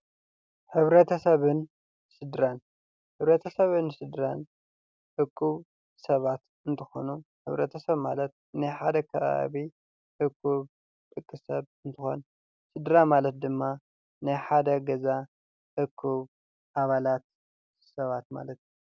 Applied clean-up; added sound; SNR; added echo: none; none; none; none.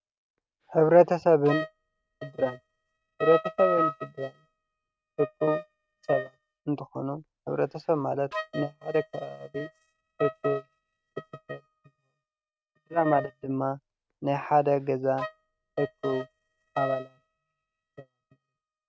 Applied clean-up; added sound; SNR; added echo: neural mask model RNNoise.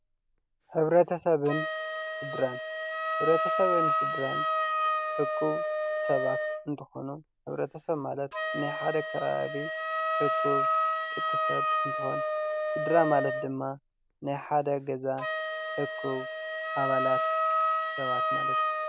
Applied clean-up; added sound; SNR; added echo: none; Wind instrument, woodwind instrument; -1 dB; none.